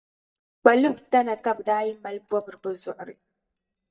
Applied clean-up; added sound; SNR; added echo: neural mask model DeepFilterNet 3.